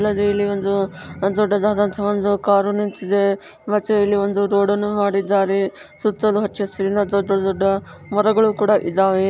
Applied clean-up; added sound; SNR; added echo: none; none; none; none.